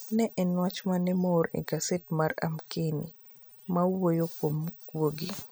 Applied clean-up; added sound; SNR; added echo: none; none; none; none.